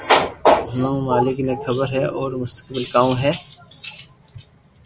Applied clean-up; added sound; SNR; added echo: none; none; none; none.